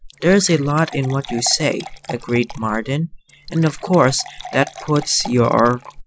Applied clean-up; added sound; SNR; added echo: none; Fill (with liquid) / Water; 17 dB; none.